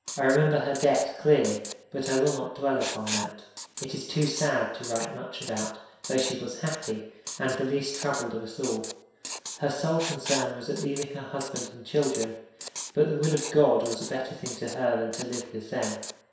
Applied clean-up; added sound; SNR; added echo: none; Writing; 11 dB; reverberation time 0.7 s.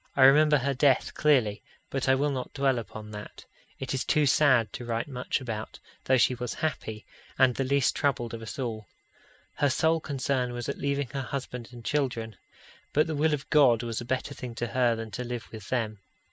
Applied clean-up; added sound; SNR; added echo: none; none; none; none.